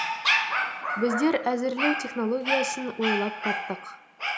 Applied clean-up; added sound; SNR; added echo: none; Dog; 0 dB; none.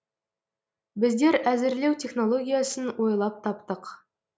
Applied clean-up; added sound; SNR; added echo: none; none; none; none.